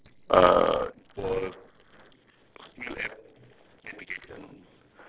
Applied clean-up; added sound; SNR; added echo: neural separator model SepFormer DNS4.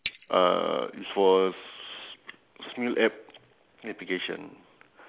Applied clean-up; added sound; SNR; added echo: none; Bicycle bell; 18 dB; none.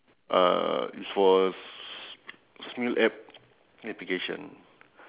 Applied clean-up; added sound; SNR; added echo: none; none; none; none.